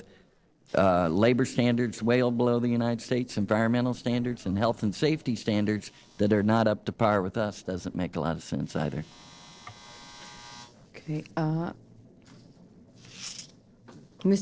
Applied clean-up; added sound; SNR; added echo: neural separator model SepFormer DNS4.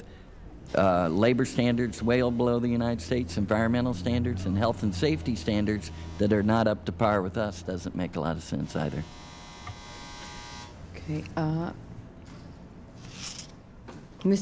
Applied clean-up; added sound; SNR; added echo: none; Car passing by; 13 dB; none.